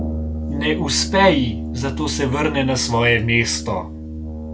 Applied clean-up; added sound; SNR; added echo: none; Brass instrument; 6 dB; none.